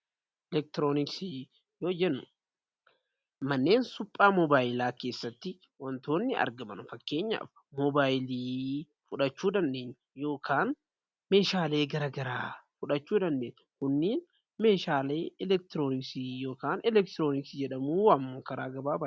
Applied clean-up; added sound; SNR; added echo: none; none; none; none.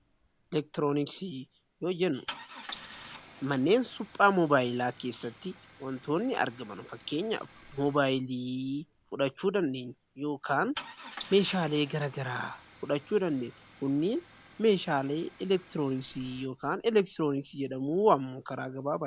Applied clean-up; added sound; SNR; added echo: none; Idling / Engine starting / Car; 18 dB; none.